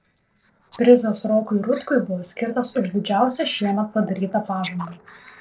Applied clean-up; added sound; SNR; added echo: neural separator model SepFormer DNS4.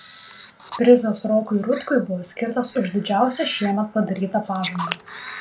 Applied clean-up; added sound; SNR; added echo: none; Camera; 16 dB; reverberation time 0.2 s.